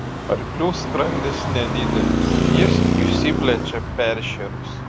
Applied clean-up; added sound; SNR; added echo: none; Traffic noise, roadway noise; -4 dB; none.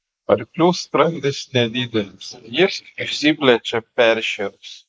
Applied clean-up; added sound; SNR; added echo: neural mask model Resemble Enhance denoiser.